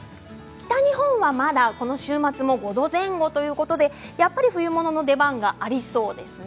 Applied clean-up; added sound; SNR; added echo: none; none; none; none.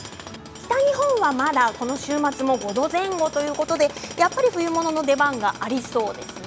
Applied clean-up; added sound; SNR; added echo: none; Tools; 15 dB; none.